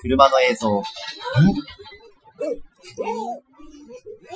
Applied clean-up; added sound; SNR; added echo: classical method Wiener filter.